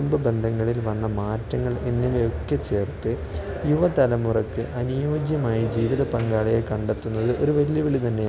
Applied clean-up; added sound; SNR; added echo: none; none; none; none.